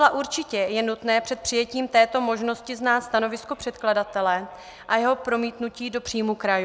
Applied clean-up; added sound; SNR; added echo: none; none; none; none.